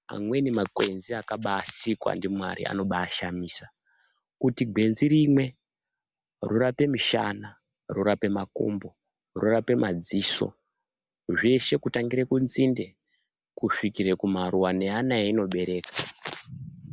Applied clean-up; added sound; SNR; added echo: none; none; none; none.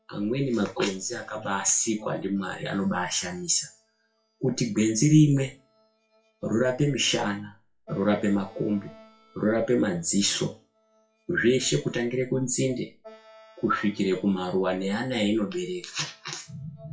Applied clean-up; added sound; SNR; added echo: classical method WPE with log-MMSE.